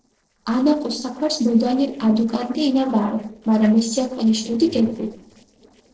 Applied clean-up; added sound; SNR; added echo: neural separator model SepFormer DNS4.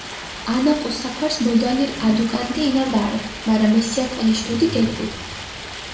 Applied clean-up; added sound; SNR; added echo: none; Stream; 12 dB; reverberation time 0.8 s.